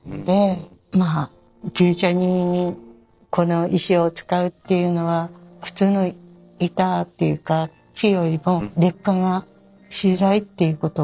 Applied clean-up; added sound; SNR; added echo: neural separator model SepFormer DNS4.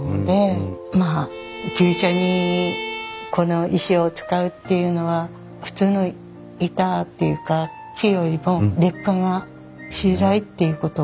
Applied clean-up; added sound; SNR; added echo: none; Bowed string instrument; 11 dB; none.